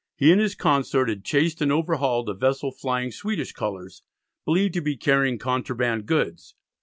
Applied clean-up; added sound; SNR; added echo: none; none; none; none.